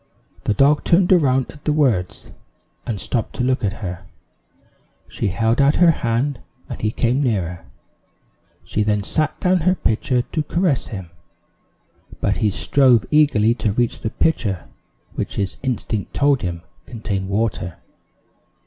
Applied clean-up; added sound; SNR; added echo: none; none; none; none.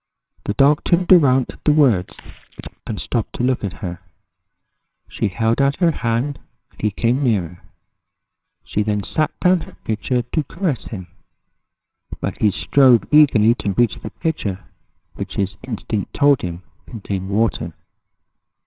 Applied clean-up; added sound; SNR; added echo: neural separator model SepFormer WHAMR!.